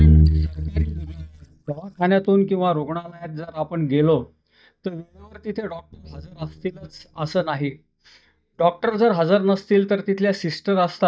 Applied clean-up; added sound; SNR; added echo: neural mask model DeepFilterNet 3.